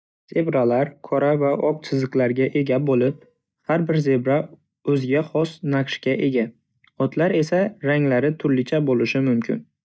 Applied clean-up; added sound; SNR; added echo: neural mask model DeepFilterNet 3.